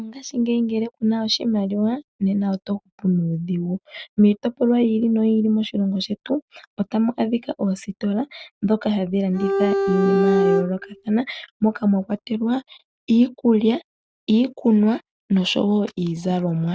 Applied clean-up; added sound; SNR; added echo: neural mask model RNNoise.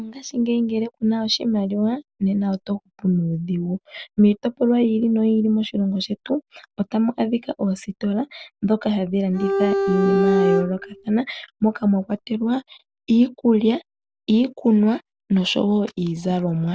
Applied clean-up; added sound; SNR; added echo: none; Bowed string instrument; 0 dB; none.